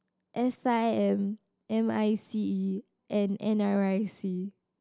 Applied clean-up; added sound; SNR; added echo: none; none; none; none.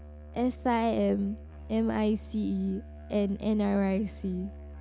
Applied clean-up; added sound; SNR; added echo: none; Musical instrument; 14 dB; none.